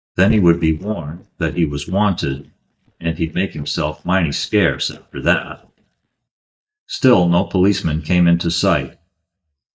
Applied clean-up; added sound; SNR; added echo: neural mask model DeepFilterNet 3.